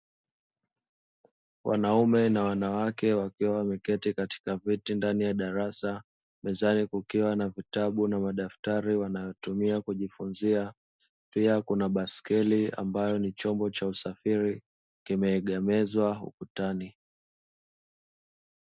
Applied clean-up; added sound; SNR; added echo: none; none; none; none.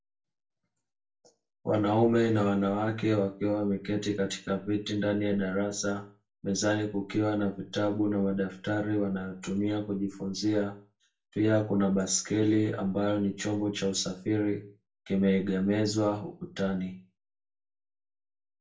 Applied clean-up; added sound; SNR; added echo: none; none; none; reverberation time 0.3 s.